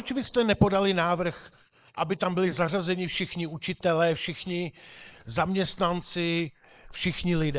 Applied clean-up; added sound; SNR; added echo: neural mask model Resemble Enhance denoiser.